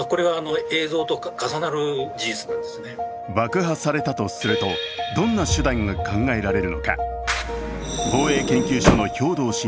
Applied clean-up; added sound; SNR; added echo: none; Sliding door; 2 dB; none.